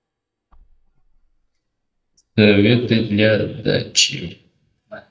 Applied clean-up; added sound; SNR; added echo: neural mask model DeepFilterNet 3.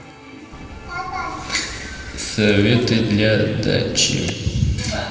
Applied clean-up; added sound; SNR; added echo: neural separator model SepFormer DNS4.